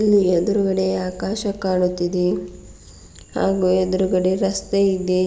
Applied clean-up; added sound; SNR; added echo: none; none; none; none.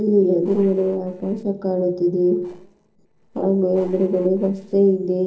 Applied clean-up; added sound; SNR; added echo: neural separator model SepFormer DNS4.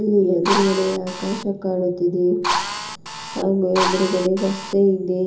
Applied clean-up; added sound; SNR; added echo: none; Drill; 5 dB; reverberation time 0.4 s.